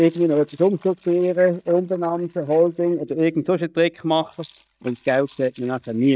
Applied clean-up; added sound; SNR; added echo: neural mask model DeepFilterNet 3.